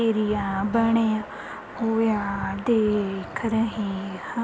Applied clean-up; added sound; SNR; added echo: none; Burping, eructation + Acoustic guitar; 19 dB; none.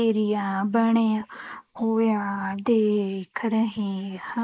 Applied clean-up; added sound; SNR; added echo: neural mask model Resemble Enhance denoiser.